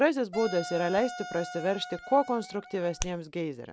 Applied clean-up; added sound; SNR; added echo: none; Wind instrument, woodwind instrument + Hands; 12 dB; none.